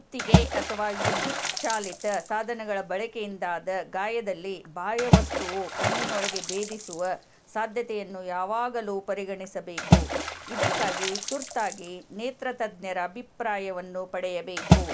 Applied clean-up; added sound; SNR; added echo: none; Water / Splash, splatter; -3 dB; none.